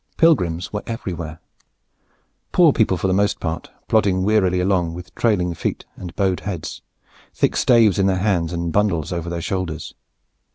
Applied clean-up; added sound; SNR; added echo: none; none; none; none.